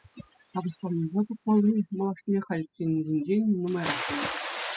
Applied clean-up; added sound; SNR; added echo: classical method spectral subtraction.